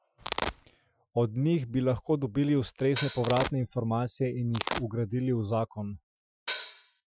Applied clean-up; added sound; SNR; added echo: classical method Wiener filter.